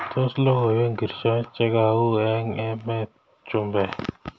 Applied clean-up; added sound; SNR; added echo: none; none; none; none.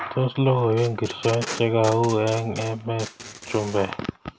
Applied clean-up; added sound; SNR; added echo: none; Packing tape, duct tape; 14 dB; none.